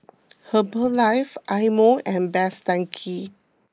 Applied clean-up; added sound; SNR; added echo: neural mask model Resemble Enhance denoiser.